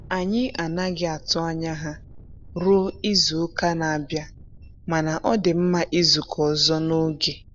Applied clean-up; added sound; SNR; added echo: none; Thunder; 20 dB; none.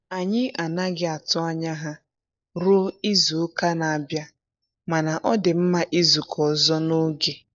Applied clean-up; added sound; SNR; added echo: neural mask model DeepFilterNet 3.